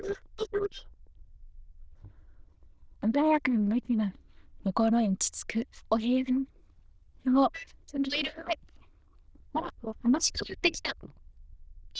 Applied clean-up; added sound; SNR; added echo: neural diffusion model UNIVERSE++.